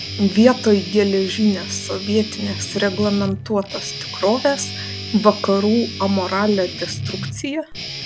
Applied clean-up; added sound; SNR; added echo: none; Guitar; 10 dB; none.